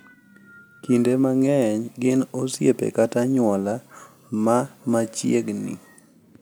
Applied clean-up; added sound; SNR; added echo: none; none; none; none.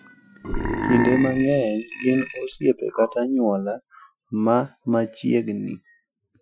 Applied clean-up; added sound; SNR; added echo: classical method Wiener filter.